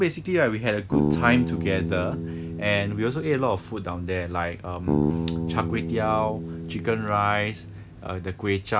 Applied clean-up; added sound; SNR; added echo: none; Bass guitar; 4 dB; none.